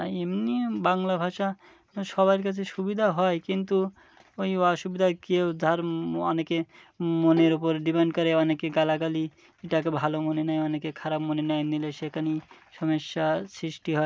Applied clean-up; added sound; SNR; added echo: none; Bowed string instrument; 17 dB; none.